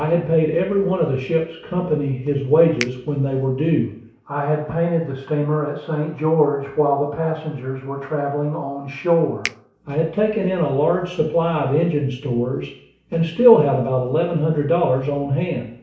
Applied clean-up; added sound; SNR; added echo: none; Finger snapping; 18 dB; reverberation time 0.6 s.